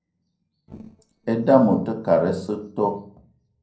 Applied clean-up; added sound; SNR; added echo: neural separator model SepFormer DNS4.